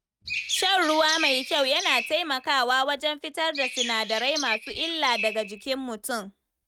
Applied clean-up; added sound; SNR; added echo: neural mask model RNNoise.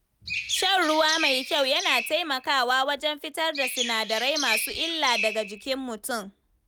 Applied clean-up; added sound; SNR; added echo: none; Chirp, tweet; 5 dB; none.